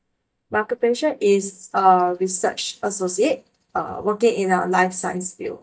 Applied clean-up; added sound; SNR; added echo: neural mask model DeepFilterNet 3.